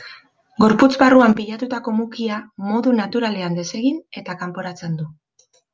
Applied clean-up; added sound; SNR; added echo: none; none; none; none.